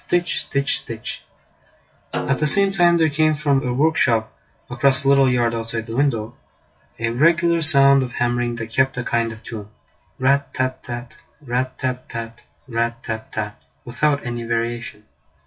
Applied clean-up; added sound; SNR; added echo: classical method WPE with log-MMSE.